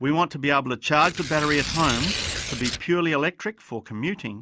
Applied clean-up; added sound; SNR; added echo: none; Tearing; 6 dB; none.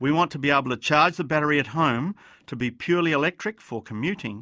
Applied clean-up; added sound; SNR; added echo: none; none; none; none.